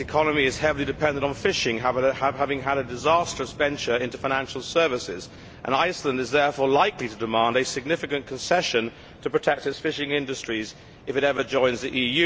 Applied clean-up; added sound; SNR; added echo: none; Waves, surf; 18 dB; none.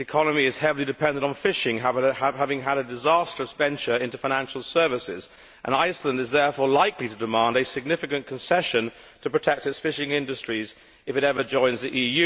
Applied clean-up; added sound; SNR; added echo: none; none; none; none.